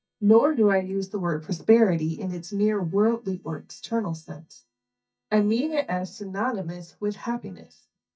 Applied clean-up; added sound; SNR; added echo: neural mask model DeepFilterNet 3.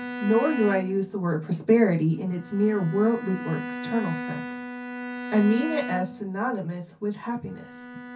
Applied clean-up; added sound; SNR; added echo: none; Bowed string instrument; 10 dB; reverberation time 0.3 s.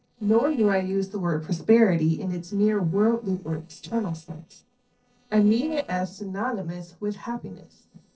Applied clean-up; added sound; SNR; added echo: neural separator model SepFormer DNS4.